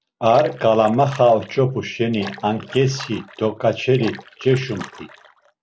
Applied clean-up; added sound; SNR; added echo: none; Splash, splatter; 18 dB; none.